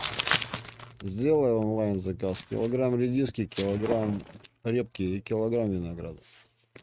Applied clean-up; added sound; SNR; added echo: neural mask model RNNoise.